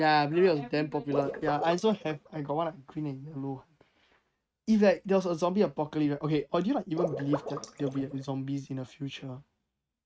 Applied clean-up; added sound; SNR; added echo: neural mask model RNNoise.